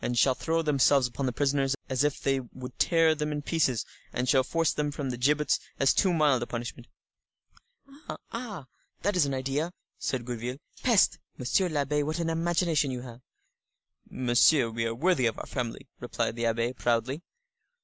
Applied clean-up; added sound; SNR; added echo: none; none; none; none.